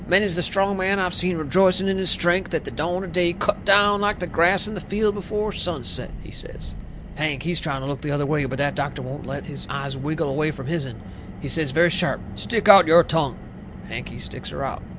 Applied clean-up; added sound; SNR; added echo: none; Car; 13 dB; none.